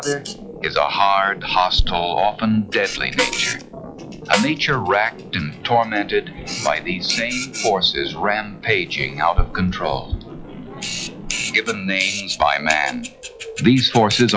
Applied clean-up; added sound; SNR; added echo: classical method log-MMSE.